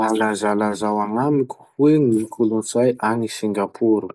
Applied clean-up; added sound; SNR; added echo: neural mask model Resemble Enhance denoiser.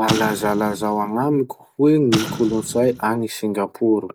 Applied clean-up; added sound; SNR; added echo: none; Explosion; 11 dB; none.